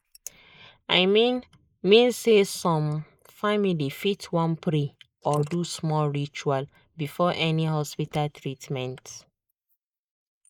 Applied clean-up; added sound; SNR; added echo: neural mask model Resemble Enhance denoiser.